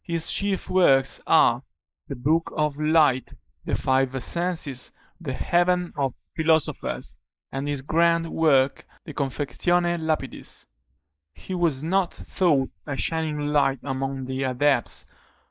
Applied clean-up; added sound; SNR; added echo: neural mask model Resemble Enhance denoiser.